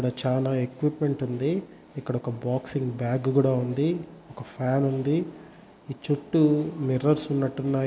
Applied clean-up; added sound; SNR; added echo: none; none; none; none.